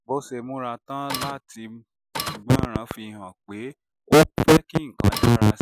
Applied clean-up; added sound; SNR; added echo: none; Printer; 7 dB; none.